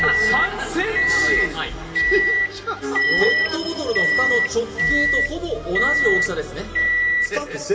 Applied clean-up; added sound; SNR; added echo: none; Microwave oven; -3 dB; reverberation time 2.3 s.